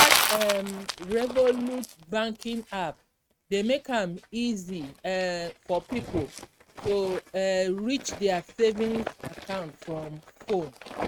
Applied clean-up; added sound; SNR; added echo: neural mask model RNNoise.